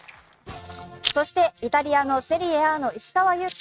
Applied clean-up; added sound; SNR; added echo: neural mask model RNNoise.